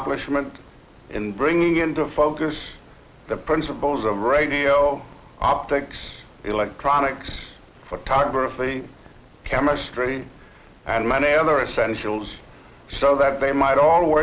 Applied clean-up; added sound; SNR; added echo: none; none; none; none.